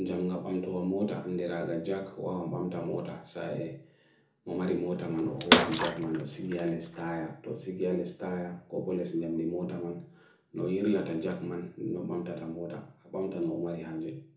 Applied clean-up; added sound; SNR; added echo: none; Bathtub (filling or washing) / Water / Splash, splatter; -3 dB; reverberation time 0.6 s.